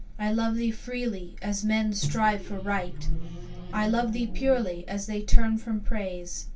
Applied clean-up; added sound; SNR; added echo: none; Microwave oven; 15 dB; reverberation time 0.2 s.